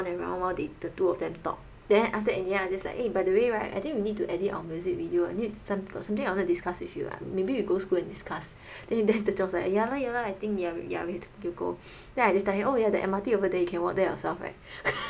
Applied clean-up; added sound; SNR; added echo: none; none; none; none.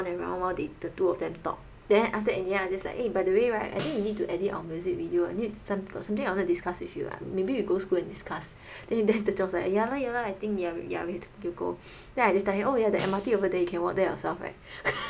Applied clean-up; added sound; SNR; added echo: none; Snare drum; 16 dB; none.